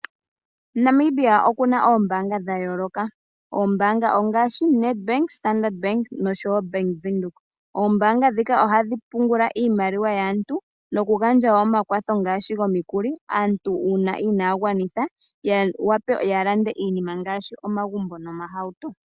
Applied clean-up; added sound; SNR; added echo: none; none; none; none.